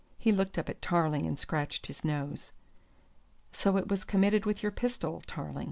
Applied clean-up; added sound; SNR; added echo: none; none; none; none.